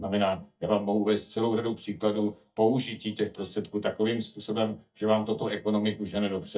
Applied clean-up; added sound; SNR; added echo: neural mask model DeepFilterNet 3.